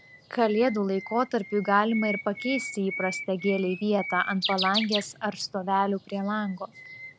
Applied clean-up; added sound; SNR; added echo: none; Bird; 10 dB; none.